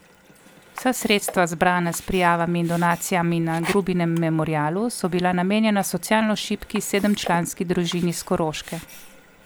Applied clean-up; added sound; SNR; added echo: none; Sink (filling or washing); 18 dB; none.